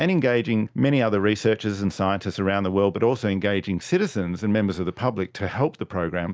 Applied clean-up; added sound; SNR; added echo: none; none; none; none.